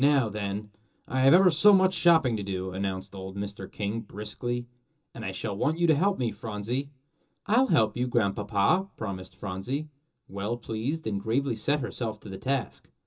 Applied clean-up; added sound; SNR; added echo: none; none; none; reverberation time 0.2 s.